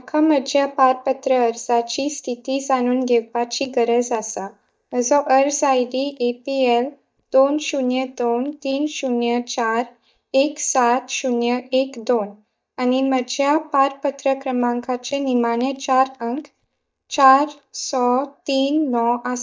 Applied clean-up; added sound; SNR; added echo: neural mask model DeepFilterNet 3.